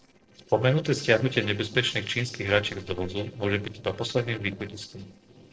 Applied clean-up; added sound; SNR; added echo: neural separator model SepFormer DNS4.